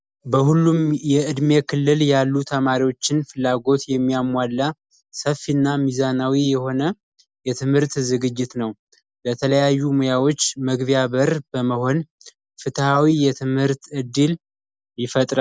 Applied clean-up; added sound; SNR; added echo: none; none; none; none.